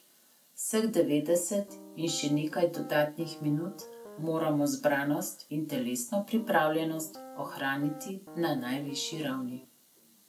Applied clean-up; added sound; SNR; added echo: none; Piano; 17 dB; none.